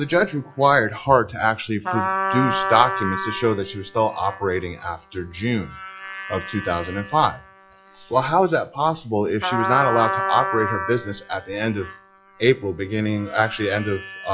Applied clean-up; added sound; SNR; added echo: classical method log-MMSE.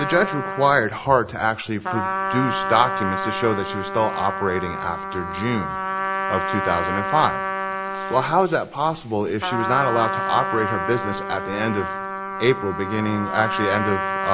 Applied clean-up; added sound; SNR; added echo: none; Trumpet; 3 dB; none.